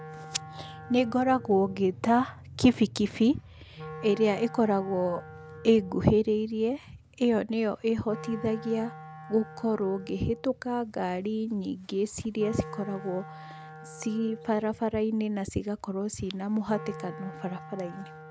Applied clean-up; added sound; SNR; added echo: none; Wind instrument, woodwind instrument; 17 dB; none.